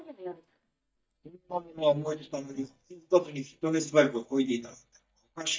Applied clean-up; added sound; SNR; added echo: neural mask model DeepFilterNet 3.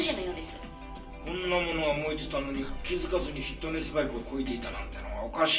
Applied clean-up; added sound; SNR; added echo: none; Chewing, mastication; 17 dB; reverberation time 0.3 s.